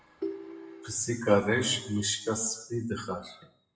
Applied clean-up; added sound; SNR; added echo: classical method WPE with log-MMSE.